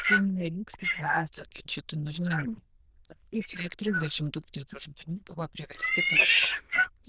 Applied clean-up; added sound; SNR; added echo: neural diffusion model UNIVERSE++.